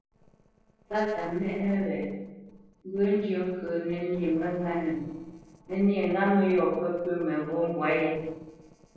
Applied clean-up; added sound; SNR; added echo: neural separator model SepFormer DNS4.